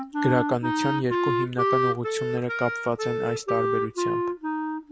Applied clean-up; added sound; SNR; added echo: none; Wind instrument, woodwind instrument; -2 dB; none.